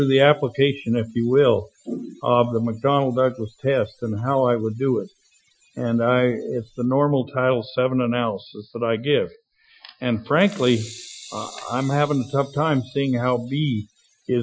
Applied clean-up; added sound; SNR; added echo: classical method Wiener filter.